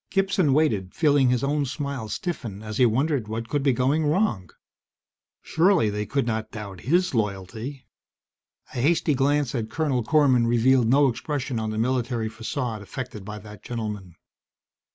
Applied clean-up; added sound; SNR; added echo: none; none; none; none.